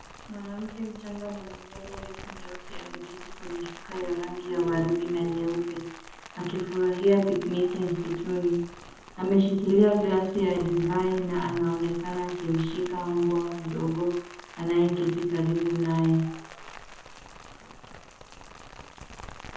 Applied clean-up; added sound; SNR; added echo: none; Rain; 16 dB; reverberation time 1.0 s.